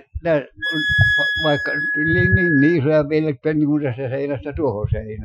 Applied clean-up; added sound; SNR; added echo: classical method Wiener filter.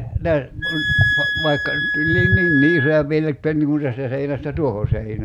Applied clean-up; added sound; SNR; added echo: none; Wind instrument, woodwind instrument; 1 dB; none.